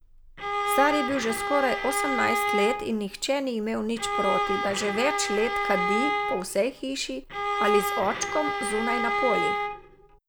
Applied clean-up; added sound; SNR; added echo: none; Bowed string instrument; 1 dB; none.